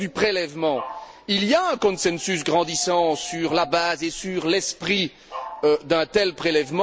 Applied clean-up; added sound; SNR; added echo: none; Dog; 18 dB; none.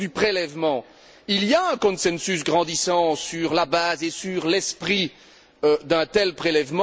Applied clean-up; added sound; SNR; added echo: none; none; none; none.